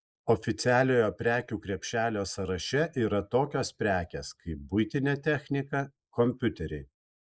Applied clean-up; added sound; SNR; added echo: neural mask model Resemble Enhance denoiser.